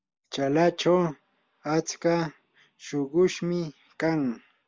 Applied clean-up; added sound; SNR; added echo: none; none; none; none.